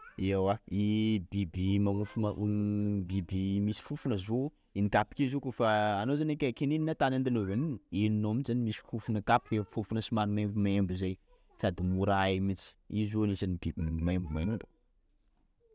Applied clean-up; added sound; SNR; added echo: none; none; none; none.